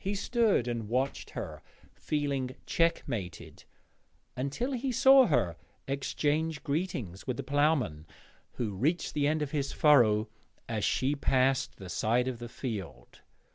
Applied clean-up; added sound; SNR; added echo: none; none; none; none.